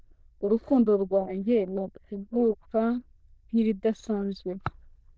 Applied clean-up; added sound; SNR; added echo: neural diffusion model UNIVERSE++.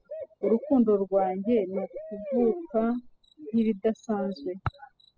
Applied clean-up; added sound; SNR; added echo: classical method spectral subtraction.